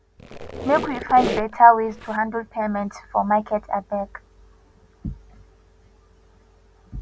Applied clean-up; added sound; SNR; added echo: none; Squeak; 7 dB; none.